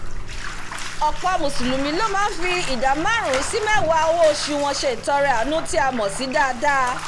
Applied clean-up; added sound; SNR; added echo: none; Bathtub (filling or washing); 4 dB; none.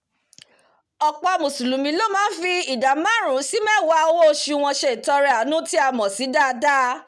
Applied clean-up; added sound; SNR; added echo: none; none; none; none.